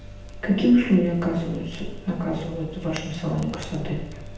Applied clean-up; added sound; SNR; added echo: none; Crackle; 13 dB; reverberation time 0.8 s.